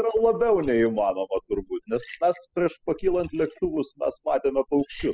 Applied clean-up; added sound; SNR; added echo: classical method spectral subtraction.